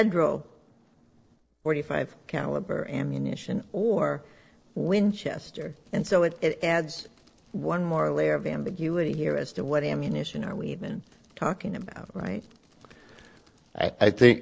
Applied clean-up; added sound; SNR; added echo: neural separator model SepFormer DNS4.